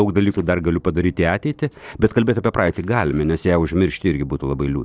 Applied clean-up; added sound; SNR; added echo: neural separator model SepFormer DNS4.